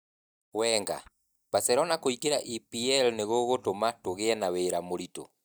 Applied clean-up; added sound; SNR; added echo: neural mask model DeepFilterNet 3.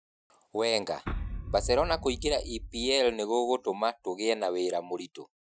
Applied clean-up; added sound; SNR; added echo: classical method Wiener filter.